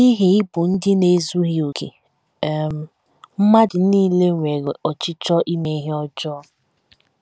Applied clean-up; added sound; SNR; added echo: none; none; none; none.